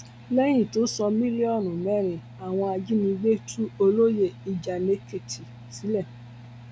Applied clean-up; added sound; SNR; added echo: none; Engine; 18 dB; none.